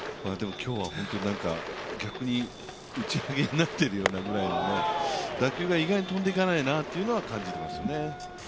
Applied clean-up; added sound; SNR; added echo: none; none; none; none.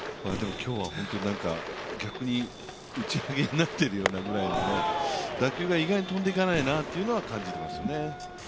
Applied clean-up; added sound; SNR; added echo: none; Boom; 12 dB; none.